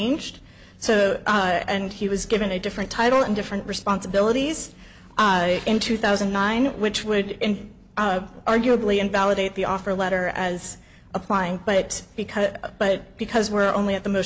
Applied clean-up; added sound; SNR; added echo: none; none; none; none.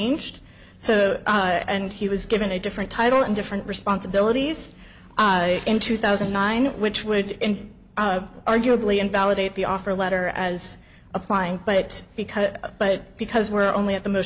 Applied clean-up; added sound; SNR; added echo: none; Snare drum; 15 dB; none.